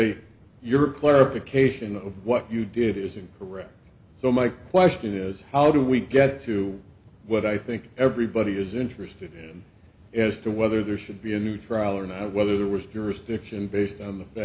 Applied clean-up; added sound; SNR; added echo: none; none; none; none.